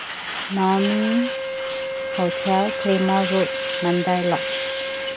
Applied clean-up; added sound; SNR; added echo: none; Wind instrument, woodwind instrument + Truck; 4 dB; none.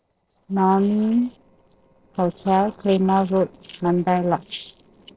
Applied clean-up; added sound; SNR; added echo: neural separator model SepFormer DNS4.